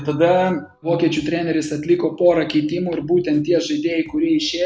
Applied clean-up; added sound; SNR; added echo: none; none; none; none.